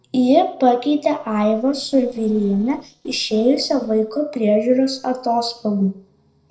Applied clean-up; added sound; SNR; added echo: neural separator model SepFormer DNS4.